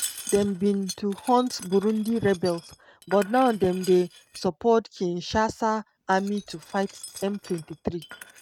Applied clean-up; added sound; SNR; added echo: neural mask model RNNoise.